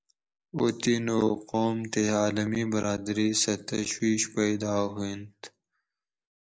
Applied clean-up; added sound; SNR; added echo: neural mask model Resemble Enhance denoiser.